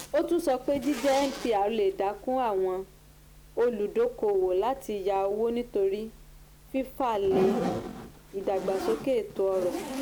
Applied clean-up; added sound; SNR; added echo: none; Zipper (clothing); 10 dB; none.